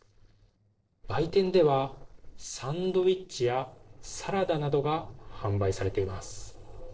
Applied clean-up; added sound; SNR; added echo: neural separator model SepFormer DNS4.